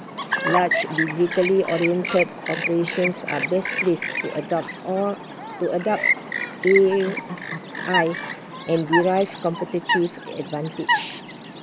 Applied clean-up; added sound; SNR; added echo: none; Chirp, tweet; 4 dB; none.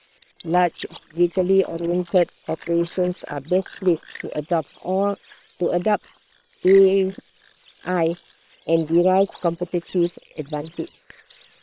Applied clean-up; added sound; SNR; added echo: neural separator model SepFormer WHAM!.